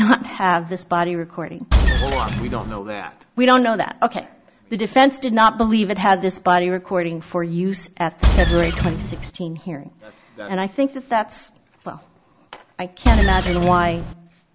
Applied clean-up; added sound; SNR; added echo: none; Engine; -2 dB; none.